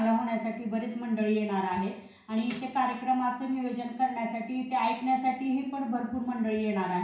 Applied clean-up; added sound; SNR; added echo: none; Tambourine; 6 dB; reverberation time 0.6 s.